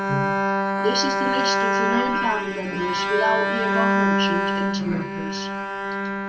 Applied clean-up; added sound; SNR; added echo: none; Bowed string instrument; -5 dB; reverberation time 0.2 s.